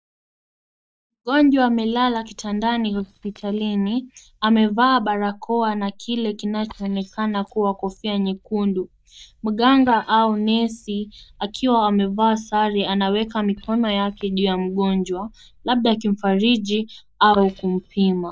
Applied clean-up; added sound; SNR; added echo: neural mask model DeepFilterNet 3.